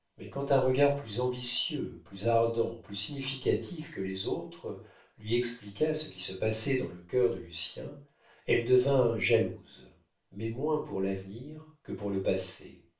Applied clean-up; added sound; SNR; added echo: none; none; none; reverberation time 0.3 s.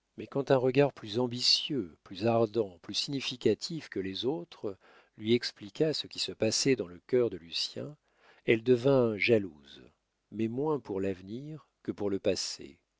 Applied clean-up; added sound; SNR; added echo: none; none; none; none.